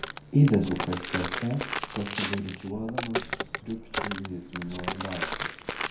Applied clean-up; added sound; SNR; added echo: none; Walk, footsteps; 4 dB; reverberation time 0.5 s.